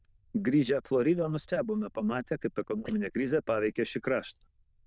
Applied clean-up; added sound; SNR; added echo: neural diffusion model UNIVERSE++.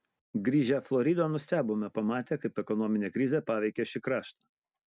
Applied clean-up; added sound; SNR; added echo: none; none; none; none.